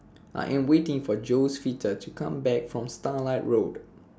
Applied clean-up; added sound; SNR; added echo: none; none; none; none.